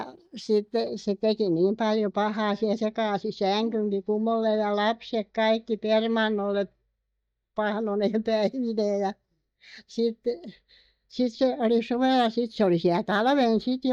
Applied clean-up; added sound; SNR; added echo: neural mask model DeepFilterNet 3.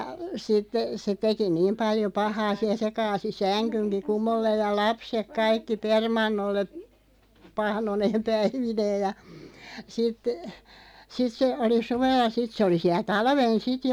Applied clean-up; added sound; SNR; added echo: none; none; none; none.